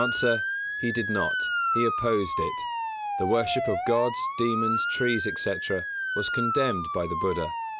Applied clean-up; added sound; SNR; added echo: none; Motor vehicle (road) / Siren; 0 dB; none.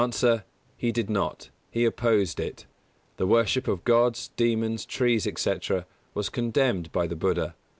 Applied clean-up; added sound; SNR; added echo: none; none; none; none.